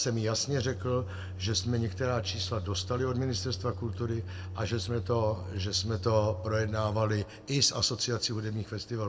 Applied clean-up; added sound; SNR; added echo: none; Microwave oven; 9 dB; reverberation time 1.0 s.